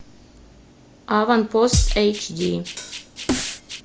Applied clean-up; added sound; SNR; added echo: none; Drum kit; 1 dB; none.